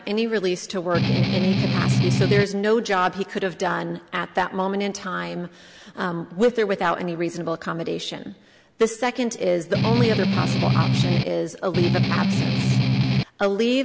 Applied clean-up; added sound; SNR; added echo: none; Strum; -4 dB; none.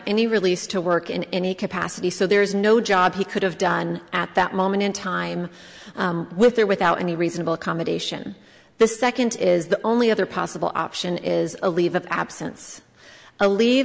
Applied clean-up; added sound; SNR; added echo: none; none; none; none.